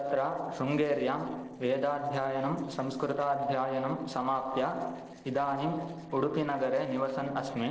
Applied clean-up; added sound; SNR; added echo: neural separator model SepFormer DNS4.